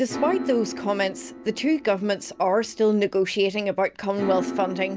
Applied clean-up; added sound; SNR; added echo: none; Piano; 11 dB; none.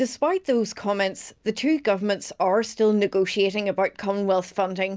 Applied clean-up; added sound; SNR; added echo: none; none; none; none.